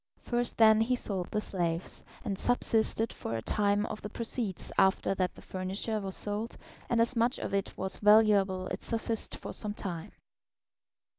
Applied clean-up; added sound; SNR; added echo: none; none; none; none.